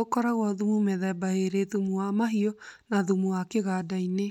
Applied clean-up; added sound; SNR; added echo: none; none; none; none.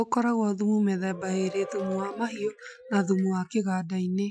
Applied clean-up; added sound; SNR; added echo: classical method Wiener filter.